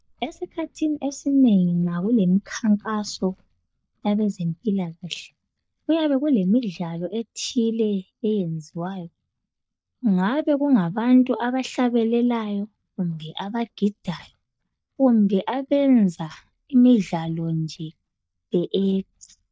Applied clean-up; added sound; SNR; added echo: neural mask model DeepFilterNet 3.